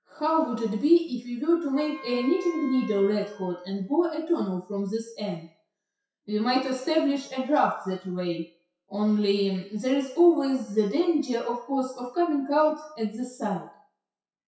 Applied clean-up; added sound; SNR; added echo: classical method WPE with log-MMSE.